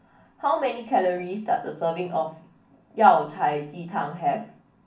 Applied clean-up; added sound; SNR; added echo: none; none; none; reverberation time 0.2 s.